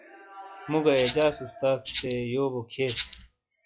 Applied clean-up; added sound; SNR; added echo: classical method log-MMSE.